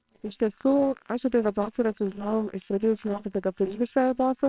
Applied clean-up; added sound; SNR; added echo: neural separator model SepFormer WHAMR!.